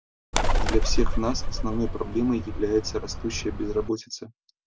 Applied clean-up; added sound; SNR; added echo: none; Bird; -4 dB; none.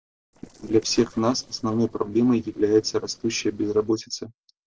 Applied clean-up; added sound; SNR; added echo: neural separator model SepFormer DNS4.